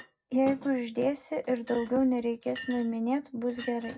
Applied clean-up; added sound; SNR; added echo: none; Chink, clink; 18 dB; reverberation time 0.3 s.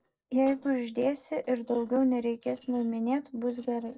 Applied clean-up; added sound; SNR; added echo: neural separator model SepFormer DNS4.